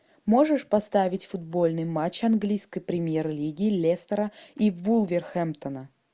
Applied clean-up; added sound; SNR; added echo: none; none; none; none.